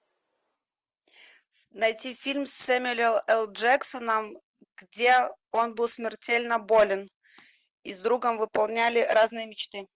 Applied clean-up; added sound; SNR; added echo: none; none; none; none.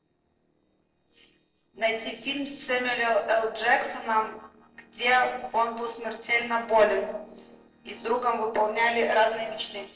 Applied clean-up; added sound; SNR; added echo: neural separator model SepFormer DNS4.